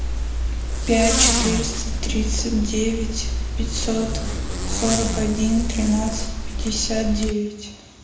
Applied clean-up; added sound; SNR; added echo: none; Zipper (clothing); 0 dB; reverberation time 0.9 s.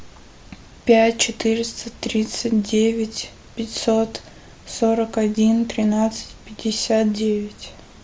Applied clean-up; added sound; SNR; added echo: none; none; none; none.